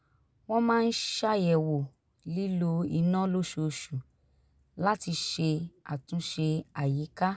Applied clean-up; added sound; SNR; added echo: none; none; none; none.